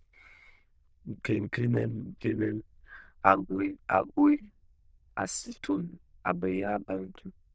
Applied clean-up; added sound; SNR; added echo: neural diffusion model UNIVERSE++.